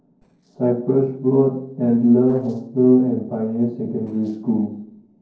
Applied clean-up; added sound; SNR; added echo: neural separator model SepFormer DNS4.